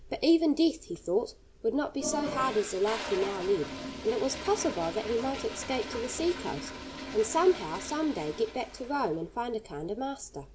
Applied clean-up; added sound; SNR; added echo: none; Toilet flush; 11 dB; none.